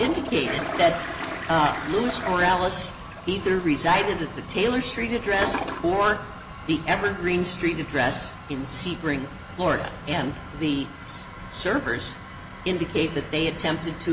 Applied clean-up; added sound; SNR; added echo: none; Toilet flush; 11 dB; none.